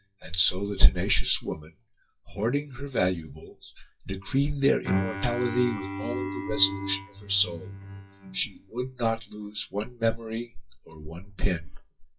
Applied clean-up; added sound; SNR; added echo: classical method WPE with log-MMSE.